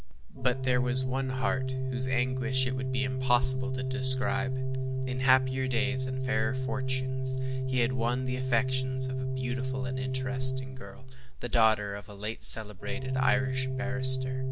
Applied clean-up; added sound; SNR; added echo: none; Organ; 0 dB; none.